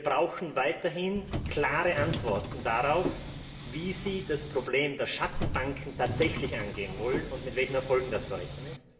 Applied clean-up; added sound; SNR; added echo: none; Subway, metro, underground; 6 dB; reverberation time 0.9 s.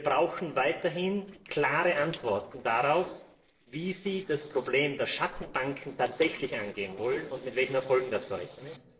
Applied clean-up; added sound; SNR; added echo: neural separator model SepFormer DNS4.